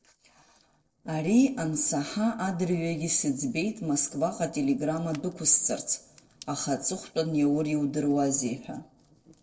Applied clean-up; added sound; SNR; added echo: neural separator model SepFormer DNS4.